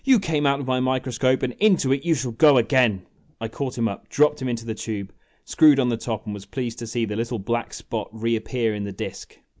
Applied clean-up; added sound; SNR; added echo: none; none; none; none.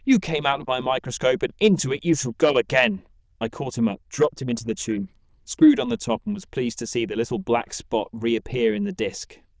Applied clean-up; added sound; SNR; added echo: neural diffusion model UNIVERSE++.